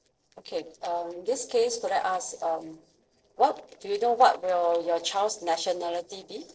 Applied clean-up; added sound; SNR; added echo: neural separator model SepFormer DNS4.